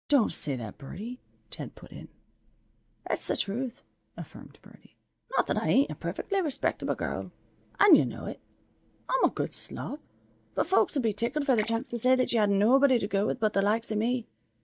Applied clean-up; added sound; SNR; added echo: neural mask model DeepFilterNet 3.